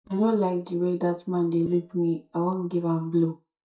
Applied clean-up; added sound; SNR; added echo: neural mask model DeepFilterNet 3.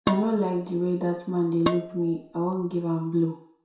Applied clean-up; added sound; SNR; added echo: none; Dishes, pots, and pans; 8 dB; reverberation time 0.6 s.